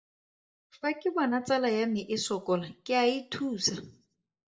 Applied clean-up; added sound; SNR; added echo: none; none; none; reverberation time 0.3 s.